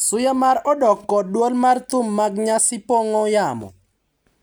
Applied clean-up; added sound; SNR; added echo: none; none; none; none.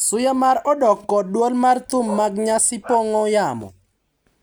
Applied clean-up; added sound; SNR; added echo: none; Bark; 16 dB; none.